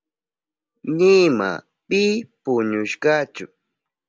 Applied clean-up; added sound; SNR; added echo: none; none; none; none.